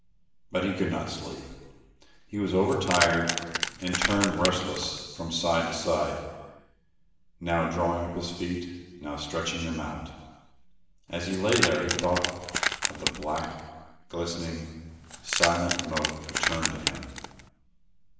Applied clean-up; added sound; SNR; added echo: none; Keys jangling; 1 dB; reverberation time 1.2 s.